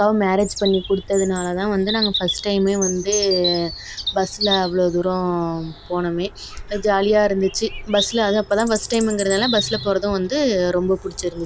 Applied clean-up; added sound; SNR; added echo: none; Bird vocalization, bird call, bird song; 9 dB; none.